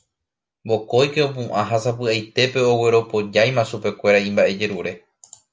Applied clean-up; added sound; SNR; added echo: none; none; none; none.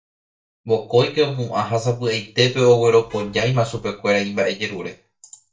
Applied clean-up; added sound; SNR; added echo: neural mask model DeepFilterNet 3.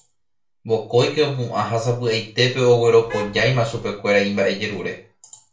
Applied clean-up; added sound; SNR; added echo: none; Traffic noise, roadway noise / Vehicle horn, car horn, honking; 13 dB; reverberation time 0.3 s.